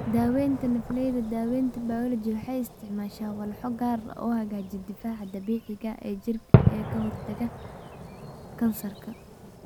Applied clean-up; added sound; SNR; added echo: none; Fireworks; 1 dB; none.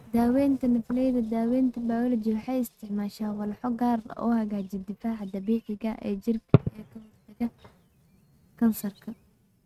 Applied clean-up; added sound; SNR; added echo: neural mask model RNNoise.